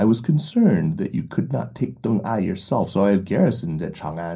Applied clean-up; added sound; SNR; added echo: none; none; none; reverberation time 0.3 s.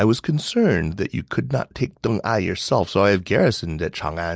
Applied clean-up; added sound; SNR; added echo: none; none; none; none.